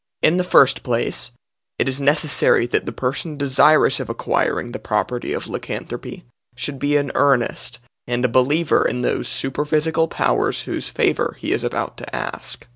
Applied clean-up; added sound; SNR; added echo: none; none; none; none.